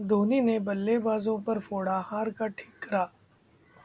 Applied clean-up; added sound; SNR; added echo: none; none; none; none.